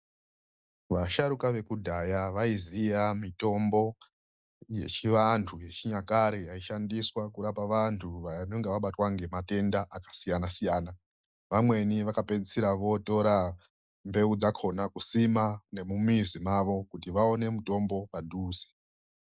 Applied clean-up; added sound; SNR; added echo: none; none; none; none.